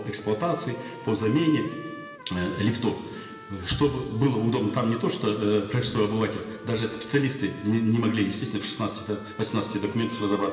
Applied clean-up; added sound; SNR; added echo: none; Trumpet; 19 dB; reverberation time 1.4 s.